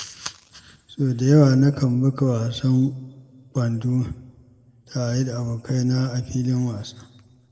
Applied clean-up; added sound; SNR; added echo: none; none; none; reverberation time 0.8 s.